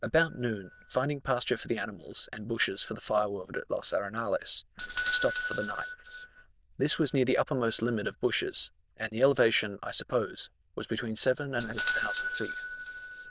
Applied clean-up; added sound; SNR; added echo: neural diffusion model UNIVERSE++.